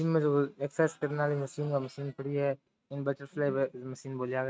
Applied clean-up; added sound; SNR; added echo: neural mask model RNNoise.